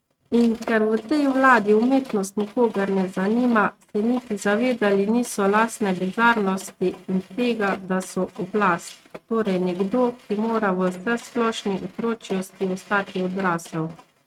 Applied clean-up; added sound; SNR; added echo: neural mask model RNNoise.